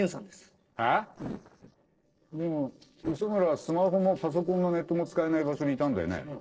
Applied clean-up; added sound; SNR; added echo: neural separator model SepFormer DNS4.